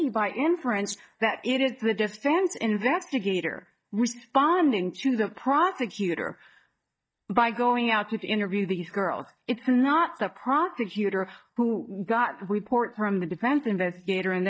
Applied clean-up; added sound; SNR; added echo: neural mask model DeepFilterNet 3.